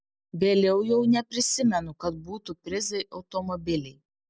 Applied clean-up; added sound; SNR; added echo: none; none; none; none.